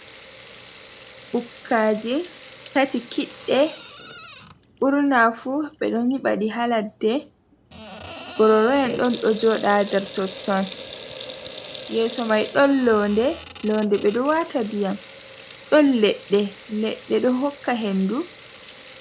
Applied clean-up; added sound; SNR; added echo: none; Sink (filling or washing) / Water tap, faucet; 17 dB; none.